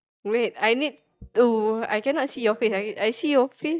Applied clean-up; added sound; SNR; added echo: neural mask model DeepFilterNet 3.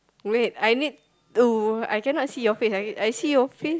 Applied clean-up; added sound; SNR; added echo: none; none; none; none.